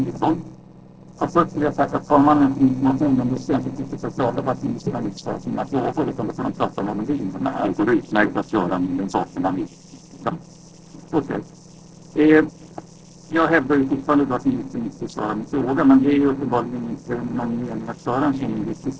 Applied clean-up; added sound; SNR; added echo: neural separator model SepFormer DNS4.